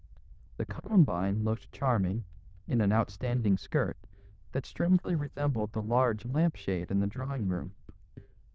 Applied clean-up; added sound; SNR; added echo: neural diffusion model UNIVERSE++.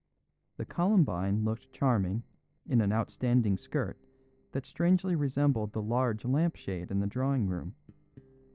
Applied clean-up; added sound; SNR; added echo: neural separator model SepFormer DNS4.